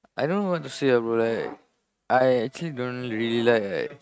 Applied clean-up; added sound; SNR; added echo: neural mask model RNNoise.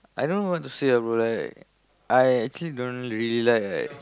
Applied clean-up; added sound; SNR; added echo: none; none; none; none.